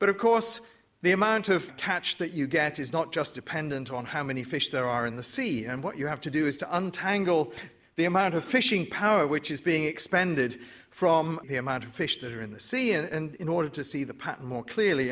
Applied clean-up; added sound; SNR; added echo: none; none; none; none.